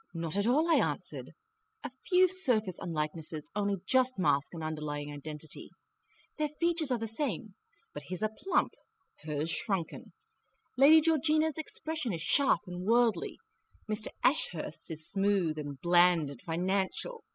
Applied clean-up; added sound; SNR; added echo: classical method spectral subtraction.